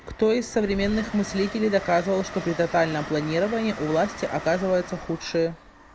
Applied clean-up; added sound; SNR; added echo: none; Train; 13 dB; none.